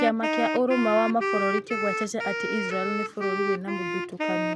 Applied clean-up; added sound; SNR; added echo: none; Wind instrument, woodwind instrument; 1 dB; none.